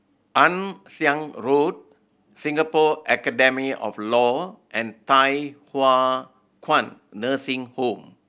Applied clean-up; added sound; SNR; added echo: none; none; none; none.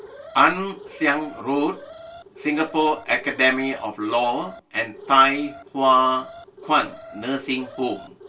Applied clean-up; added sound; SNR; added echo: none; Alarm; 18 dB; reverberation time 0.2 s.